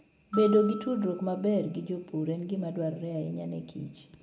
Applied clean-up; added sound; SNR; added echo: none; Glockenspiel; 14 dB; reverberation time 1.2 s.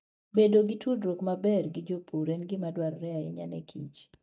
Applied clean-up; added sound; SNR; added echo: neural mask model DeepFilterNet 3.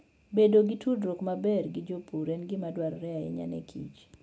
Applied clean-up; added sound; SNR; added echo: none; none; none; none.